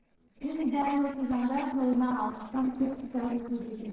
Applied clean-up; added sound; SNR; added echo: neural separator model SepFormer DNS4.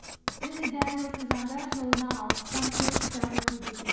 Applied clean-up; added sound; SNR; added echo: none; Writing; -3 dB; reverberation time 1.1 s.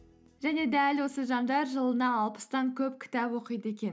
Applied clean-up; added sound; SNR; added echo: none; none; none; none.